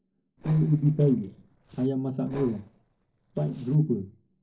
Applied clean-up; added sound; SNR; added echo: neural separator model SepFormer DNS4.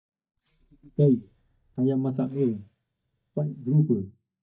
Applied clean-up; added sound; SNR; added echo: neural mask model DeepFilterNet 3.